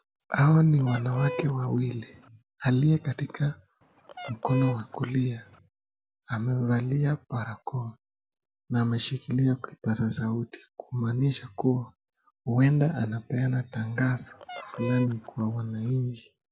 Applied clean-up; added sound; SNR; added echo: none; Fowl; 13 dB; none.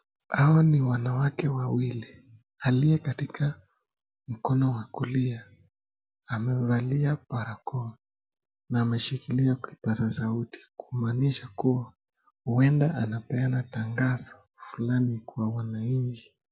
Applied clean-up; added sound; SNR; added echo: none; none; none; none.